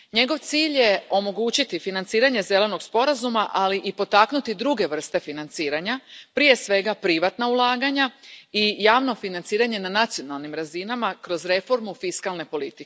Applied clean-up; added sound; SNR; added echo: none; none; none; none.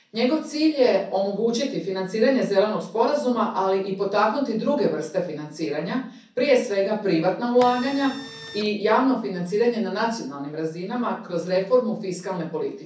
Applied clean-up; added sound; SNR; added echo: none; Printer; 15 dB; reverberation time 0.6 s.